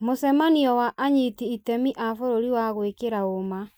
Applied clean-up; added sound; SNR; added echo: none; none; none; none.